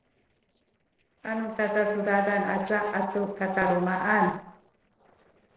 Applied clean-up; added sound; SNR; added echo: neural separator model SepFormer DNS4.